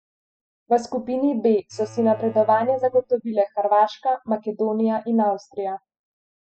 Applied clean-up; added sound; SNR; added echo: classical method spectral subtraction.